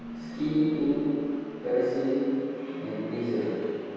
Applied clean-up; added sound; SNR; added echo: none; Keyboard (musical); 16 dB; reverberation time 2.2 s.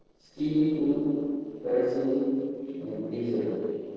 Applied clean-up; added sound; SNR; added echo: neural separator model SepFormer DNS4.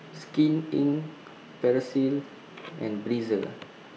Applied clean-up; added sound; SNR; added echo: none; none; none; none.